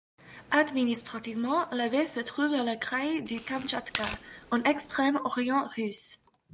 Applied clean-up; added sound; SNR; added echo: none; Tearing; 13 dB; none.